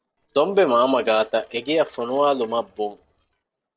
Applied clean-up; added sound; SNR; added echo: neural separator model SepFormer DNS4.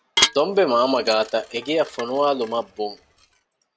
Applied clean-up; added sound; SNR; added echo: none; Dishes, pots, and pans / Glass; 7 dB; none.